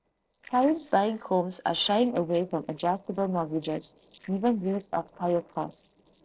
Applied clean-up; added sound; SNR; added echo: neural separator model SepFormer DNS4.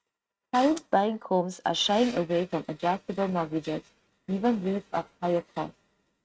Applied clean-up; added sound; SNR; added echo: neural mask model RNNoise.